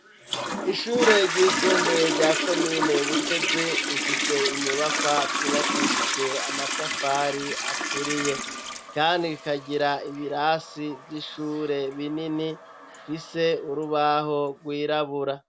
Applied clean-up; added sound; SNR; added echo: none; Toilet flush; 2 dB; none.